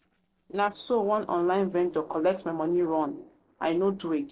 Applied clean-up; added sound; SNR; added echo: neural separator model SepFormer DNS4.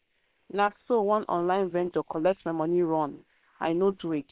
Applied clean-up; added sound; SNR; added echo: neural separator model SepFormer WHAM!.